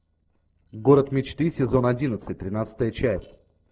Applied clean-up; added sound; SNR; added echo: neural separator model SepFormer DNS4.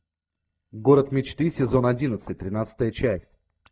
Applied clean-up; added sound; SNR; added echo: neural mask model DeepFilterNet 3.